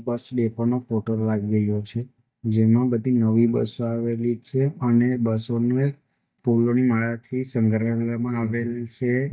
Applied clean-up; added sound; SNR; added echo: neural mask model DeepFilterNet 3.